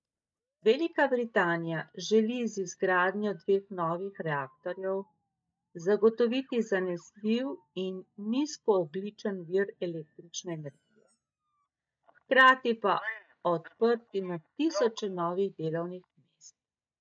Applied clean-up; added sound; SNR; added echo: neural mask model DeepFilterNet 3.